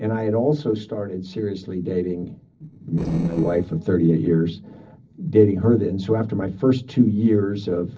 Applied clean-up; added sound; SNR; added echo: neural separator model SepFormer DNS4.